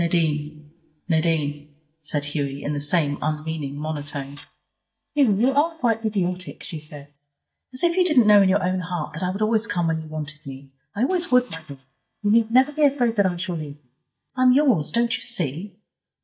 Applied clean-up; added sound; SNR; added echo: neural mask model DeepFilterNet 3.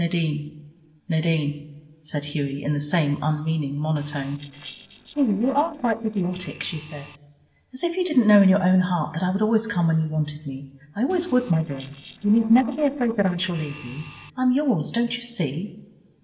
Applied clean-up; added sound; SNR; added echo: neural separator model SepFormer DNS4.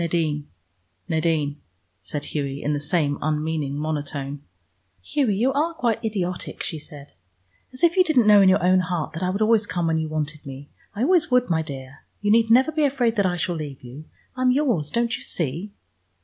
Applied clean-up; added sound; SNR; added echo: none; none; none; none.